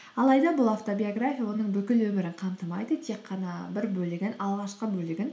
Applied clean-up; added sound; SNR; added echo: none; none; none; none.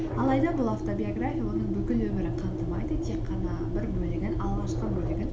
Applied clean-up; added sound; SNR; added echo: none; Engine; -2 dB; none.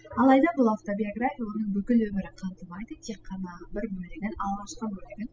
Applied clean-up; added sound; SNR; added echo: classical method spectral subtraction.